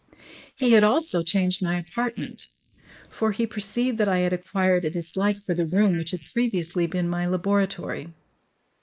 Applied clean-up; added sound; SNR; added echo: neural mask model Resemble Enhance denoiser.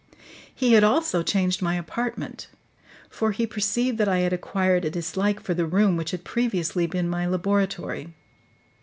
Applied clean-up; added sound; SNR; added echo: none; none; none; none.